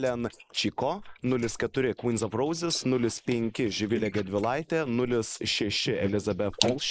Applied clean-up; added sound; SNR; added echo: neural mask model Resemble Enhance denoiser.